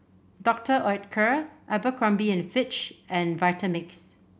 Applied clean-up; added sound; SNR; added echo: none; none; none; none.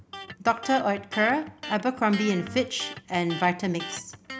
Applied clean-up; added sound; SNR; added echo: none; Electric guitar; 13 dB; none.